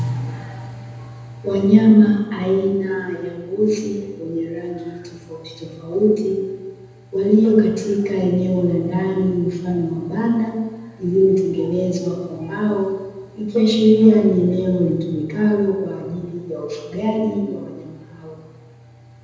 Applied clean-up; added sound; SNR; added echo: none; none; none; reverberation time 1.1 s.